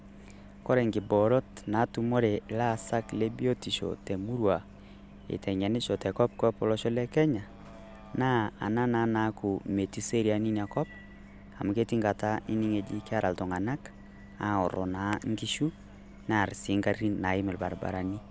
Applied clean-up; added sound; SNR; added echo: none; Bus; 19 dB; none.